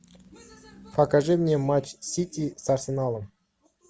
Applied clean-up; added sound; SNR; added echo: none; none; none; none.